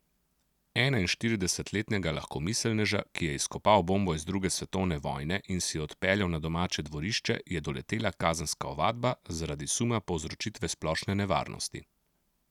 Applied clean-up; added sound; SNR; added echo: none; none; none; none.